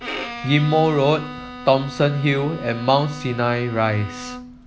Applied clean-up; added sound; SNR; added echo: none; Bowed string instrument; 13 dB; none.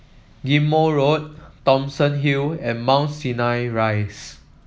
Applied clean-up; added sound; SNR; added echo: none; none; none; none.